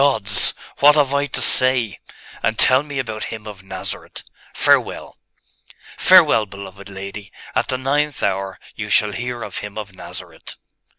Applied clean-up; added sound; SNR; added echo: none; none; none; none.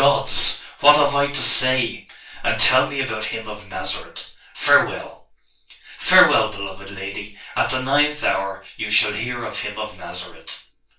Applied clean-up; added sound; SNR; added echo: none; none; none; reverberation time 0.3 s.